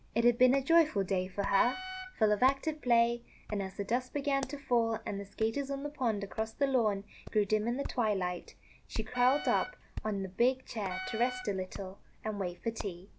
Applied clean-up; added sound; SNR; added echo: none; Wind instrument, woodwind instrument + Hands; 13 dB; none.